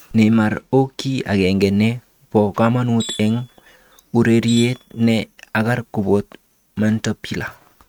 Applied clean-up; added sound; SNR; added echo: neural mask model RNNoise.